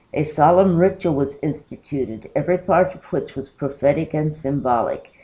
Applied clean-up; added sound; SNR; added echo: none; none; none; none.